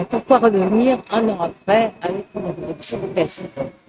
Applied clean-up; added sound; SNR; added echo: neural mask model RNNoise.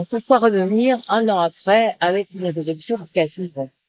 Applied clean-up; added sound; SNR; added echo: neural mask model Resemble Enhance denoiser.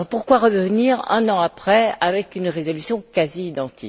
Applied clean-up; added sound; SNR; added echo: none; none; none; none.